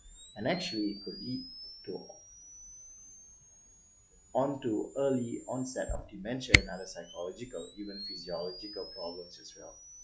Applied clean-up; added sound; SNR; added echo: classical method log-MMSE.